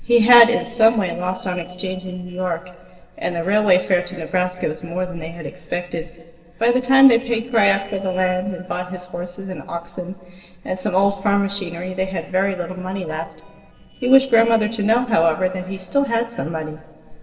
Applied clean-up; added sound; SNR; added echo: neural separator model SepFormer DNS4.